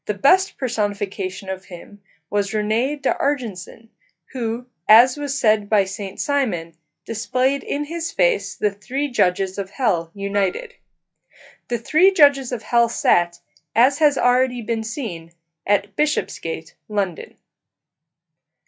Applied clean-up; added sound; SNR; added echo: classical method log-MMSE.